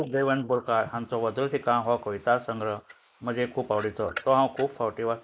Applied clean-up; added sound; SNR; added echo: neural mask model Resemble Enhance denoiser.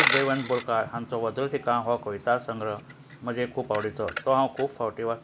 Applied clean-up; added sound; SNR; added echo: none; Coin (dropping); 6 dB; none.